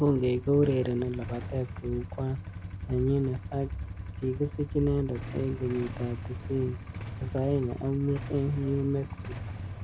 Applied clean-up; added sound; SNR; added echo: none; Idling / Engine starting / Motorcycle / Accelerating, revving, vroom; 9 dB; none.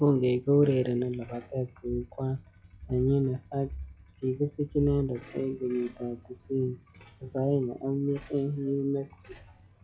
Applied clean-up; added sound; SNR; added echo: classical method log-MMSE.